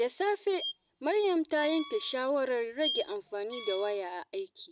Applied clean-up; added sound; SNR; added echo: none; Squeak; 11 dB; none.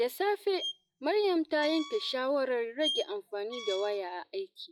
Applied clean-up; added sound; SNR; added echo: classical method log-MMSE.